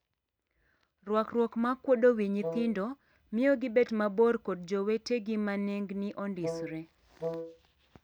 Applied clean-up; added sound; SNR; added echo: none; Wind instrument, woodwind instrument; 9 dB; none.